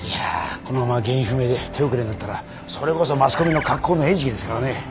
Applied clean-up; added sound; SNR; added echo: none; Bird; 9 dB; none.